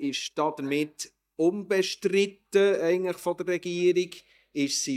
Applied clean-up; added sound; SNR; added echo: neural mask model DeepFilterNet 3.